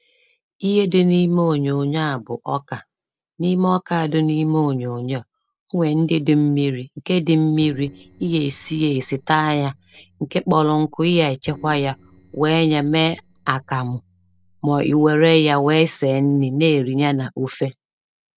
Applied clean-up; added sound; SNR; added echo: neural separator model SepFormer DNS4.